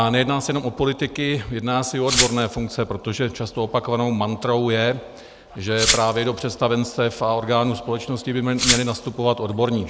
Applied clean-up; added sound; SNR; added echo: none; Glass; 3 dB; none.